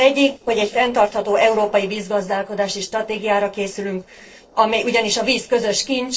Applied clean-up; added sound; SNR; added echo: neural separator model SepFormer DNS4.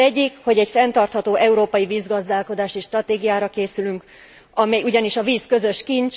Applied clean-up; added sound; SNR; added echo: none; none; none; none.